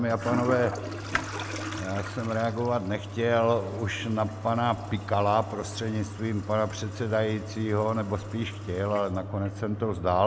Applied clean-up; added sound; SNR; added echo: none; Toilet flush; 8 dB; none.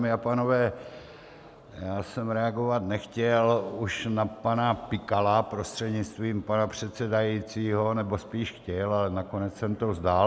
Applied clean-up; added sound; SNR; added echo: none; none; none; none.